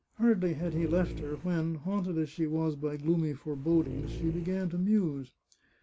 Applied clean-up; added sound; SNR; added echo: none; Dog; 9 dB; none.